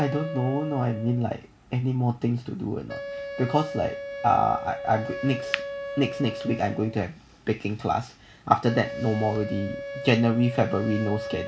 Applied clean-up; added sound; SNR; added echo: none; Wind instrument, woodwind instrument; 10 dB; none.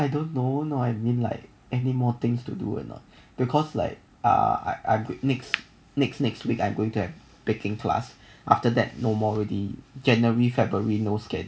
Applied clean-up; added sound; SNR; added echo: none; none; none; none.